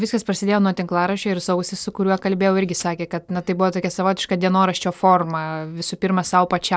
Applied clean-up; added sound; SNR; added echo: none; none; none; none.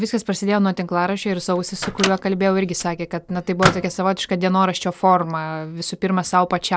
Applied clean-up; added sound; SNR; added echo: none; Microwave oven; 7 dB; none.